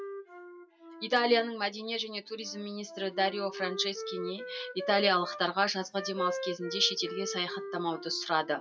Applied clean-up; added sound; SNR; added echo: classical method WPE with log-MMSE.